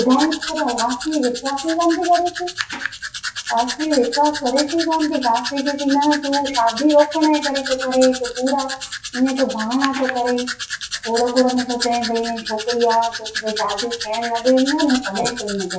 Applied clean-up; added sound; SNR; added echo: classical method WPE with log-MMSE.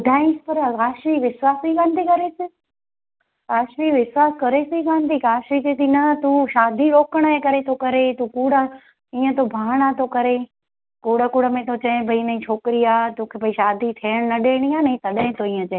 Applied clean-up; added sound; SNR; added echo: none; none; none; none.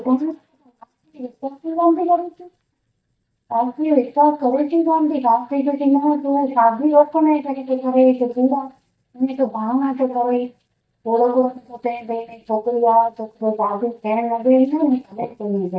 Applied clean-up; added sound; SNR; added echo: neural mask model DeepFilterNet 3.